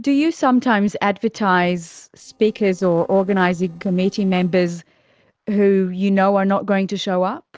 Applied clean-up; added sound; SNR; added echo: neural separator model SepFormer DNS4.